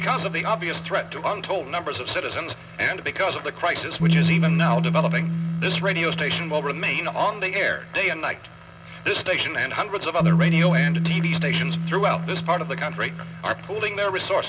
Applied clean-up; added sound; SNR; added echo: none; Bass guitar; 1 dB; reverberation time 1.3 s.